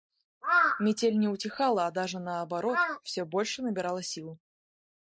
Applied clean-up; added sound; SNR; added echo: neural mask model Resemble Enhance denoiser.